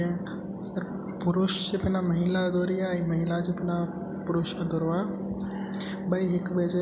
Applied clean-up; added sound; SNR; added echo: none; none; none; none.